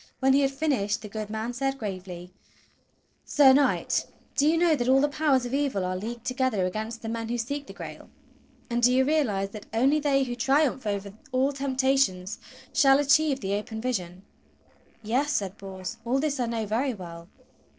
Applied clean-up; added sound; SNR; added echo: neural separator model SepFormer DNS4.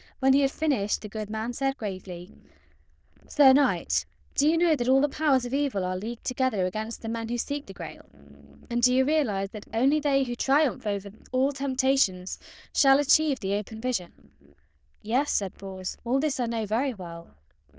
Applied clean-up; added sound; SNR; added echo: neural diffusion model UNIVERSE++.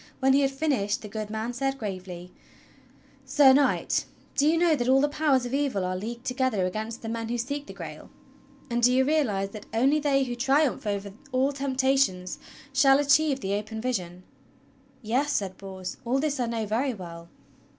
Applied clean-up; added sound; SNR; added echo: none; none; none; none.